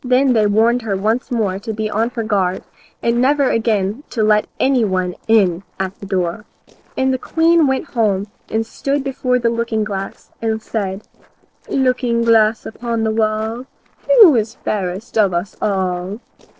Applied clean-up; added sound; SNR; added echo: neural separator model SepFormer DNS4.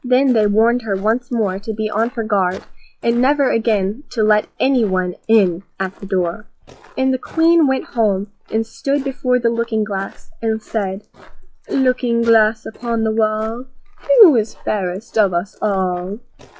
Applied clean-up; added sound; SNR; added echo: classical method log-MMSE.